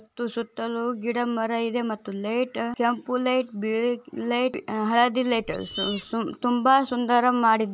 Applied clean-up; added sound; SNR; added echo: neural mask model Resemble Enhance denoiser.